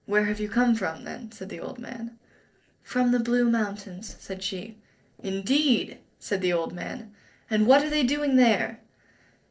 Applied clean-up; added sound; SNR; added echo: neural separator model SepFormer DNS4.